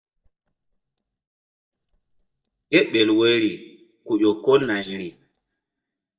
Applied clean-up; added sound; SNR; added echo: neural mask model DeepFilterNet 3.